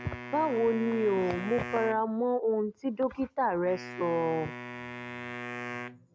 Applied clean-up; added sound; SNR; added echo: none; Wind instrument, woodwind instrument; 11 dB; none.